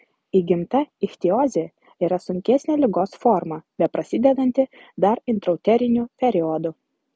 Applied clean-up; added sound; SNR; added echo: none; none; none; none.